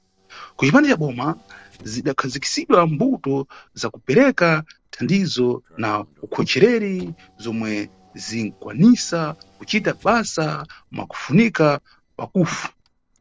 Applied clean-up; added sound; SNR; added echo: neural separator model SepFormer DNS4.